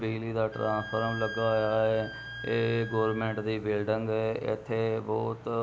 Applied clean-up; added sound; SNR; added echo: none; Wind instrument, woodwind instrument; 12 dB; none.